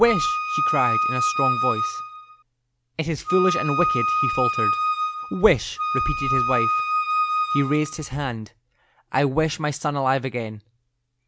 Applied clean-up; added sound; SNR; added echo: none; Wind instrument, woodwind instrument; -2 dB; none.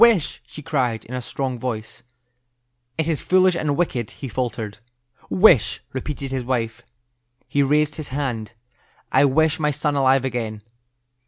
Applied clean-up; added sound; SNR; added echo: none; none; none; none.